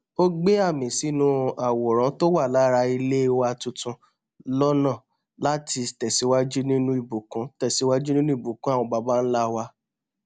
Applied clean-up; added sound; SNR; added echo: none; none; none; none.